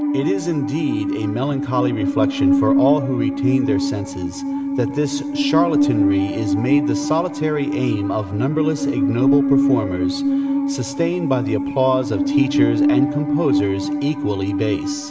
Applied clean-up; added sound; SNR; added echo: none; Musical instrument; -2 dB; reverberation time 2.3 s.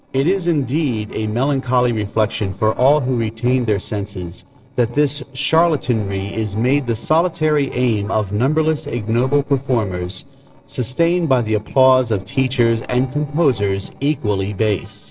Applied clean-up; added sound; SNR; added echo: neural separator model SepFormer DNS4.